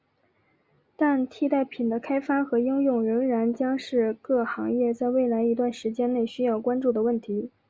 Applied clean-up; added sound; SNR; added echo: none; none; none; none.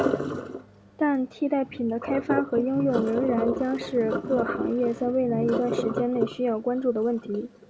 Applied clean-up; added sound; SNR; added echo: none; Sink (filling or washing); 5 dB; none.